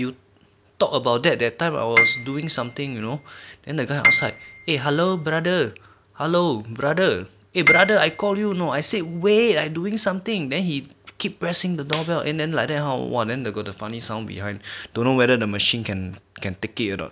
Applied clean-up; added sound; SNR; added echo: none; Piano; 2 dB; none.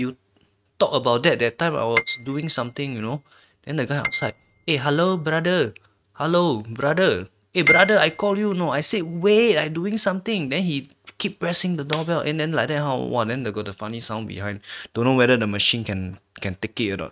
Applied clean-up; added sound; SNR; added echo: neural mask model RNNoise.